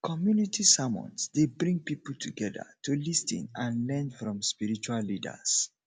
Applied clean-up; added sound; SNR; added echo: none; none; none; none.